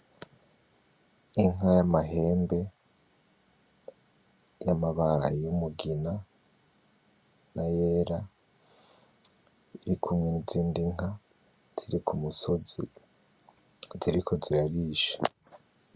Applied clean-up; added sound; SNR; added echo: none; none; none; none.